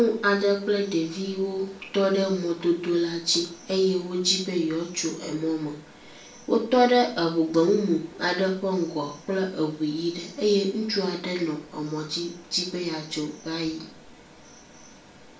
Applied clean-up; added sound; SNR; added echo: none; none; none; reverberation time 0.4 s.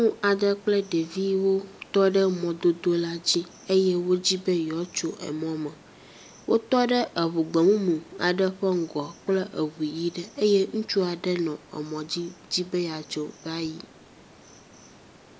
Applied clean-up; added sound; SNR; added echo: none; none; none; none.